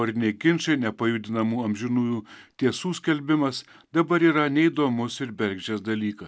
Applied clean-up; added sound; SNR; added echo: none; none; none; none.